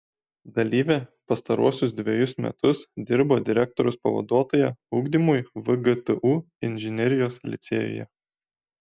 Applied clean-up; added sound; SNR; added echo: none; none; none; none.